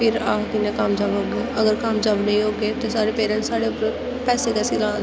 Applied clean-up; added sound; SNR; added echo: none; Organ; 14 dB; none.